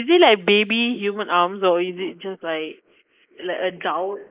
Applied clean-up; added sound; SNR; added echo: neural mask model Resemble Enhance denoiser.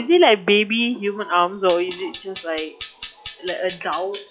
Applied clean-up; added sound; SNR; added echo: classical method log-MMSE.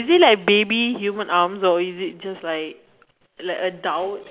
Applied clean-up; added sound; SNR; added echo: none; none; none; none.